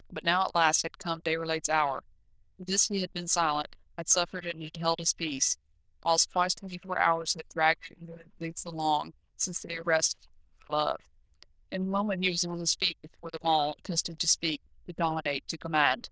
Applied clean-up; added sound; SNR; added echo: neural diffusion model UNIVERSE++.